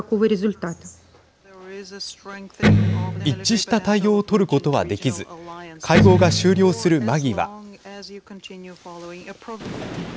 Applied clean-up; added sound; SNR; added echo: none; Electric guitar; -3 dB; none.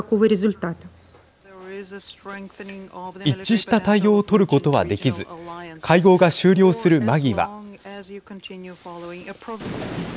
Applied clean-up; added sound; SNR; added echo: none; none; none; none.